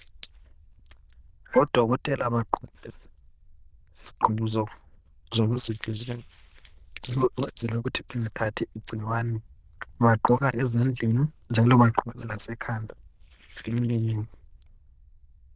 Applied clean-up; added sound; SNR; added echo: neural diffusion model UNIVERSE++.